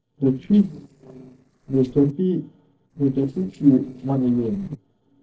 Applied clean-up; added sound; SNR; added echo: neural separator model SepFormer DNS4.